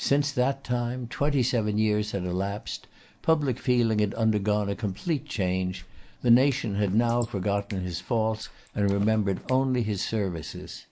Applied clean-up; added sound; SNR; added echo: neural mask model Resemble Enhance denoiser.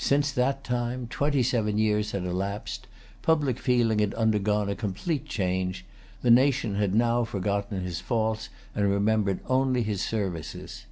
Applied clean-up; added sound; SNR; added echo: none; none; none; none.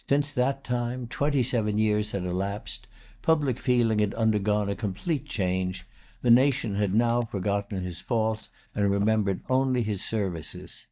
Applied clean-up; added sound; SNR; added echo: neural mask model DeepFilterNet 3.